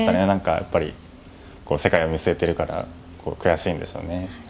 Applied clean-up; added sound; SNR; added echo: none; Gull, seagull; 19 dB; reverberation time 0.3 s.